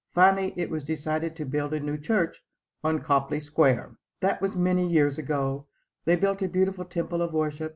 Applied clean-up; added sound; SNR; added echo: none; none; none; none.